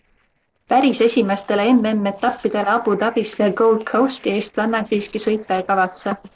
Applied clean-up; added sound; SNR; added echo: neural separator model SepFormer DNS4.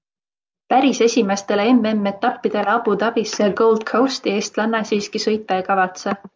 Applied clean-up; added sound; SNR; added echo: none; none; none; none.